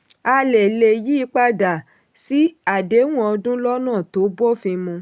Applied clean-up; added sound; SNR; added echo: none; none; none; none.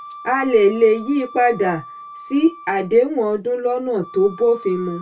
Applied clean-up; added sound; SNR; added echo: none; Wind instrument, woodwind instrument; 19 dB; reverberation time 0.1 s.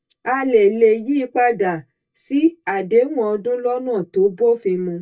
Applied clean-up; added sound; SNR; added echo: neural mask model DeepFilterNet 3.